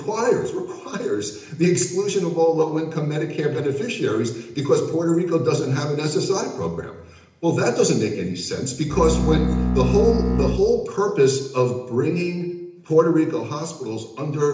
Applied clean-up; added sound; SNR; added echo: none; Bowed string instrument; 0 dB; reverberation time 0.8 s.